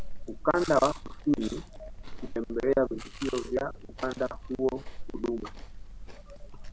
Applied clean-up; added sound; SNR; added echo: none; Chewing, mastication; 8 dB; none.